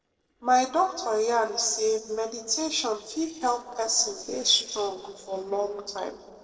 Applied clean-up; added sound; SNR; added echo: neural separator model SepFormer DNS4.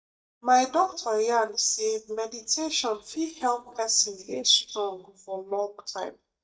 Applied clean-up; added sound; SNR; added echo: neural mask model DeepFilterNet 3.